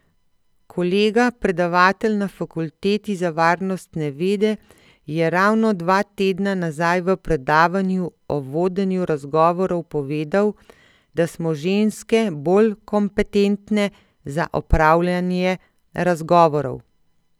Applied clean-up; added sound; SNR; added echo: none; none; none; none.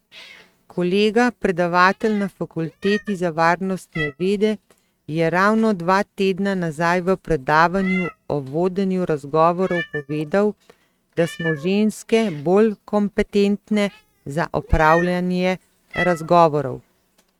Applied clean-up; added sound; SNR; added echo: neural mask model RNNoise.